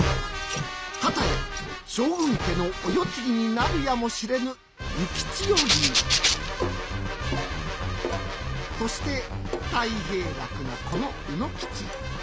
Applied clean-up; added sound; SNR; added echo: none; Rattle (instrument); -3 dB; none.